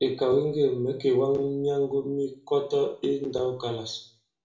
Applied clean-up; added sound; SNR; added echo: none; none; none; reverberation time 0.4 s.